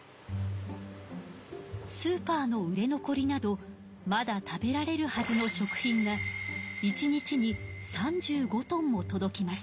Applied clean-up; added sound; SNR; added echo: none; none; none; none.